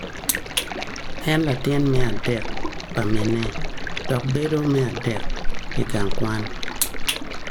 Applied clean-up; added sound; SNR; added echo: none; Stream; -1 dB; none.